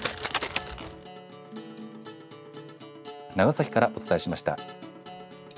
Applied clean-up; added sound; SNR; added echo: none; Acoustic guitar; 12 dB; none.